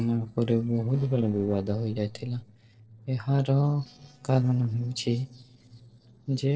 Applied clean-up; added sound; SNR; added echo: neural separator model SepFormer DNS4.